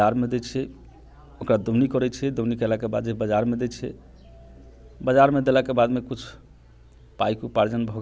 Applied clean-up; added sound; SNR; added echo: none; none; none; none.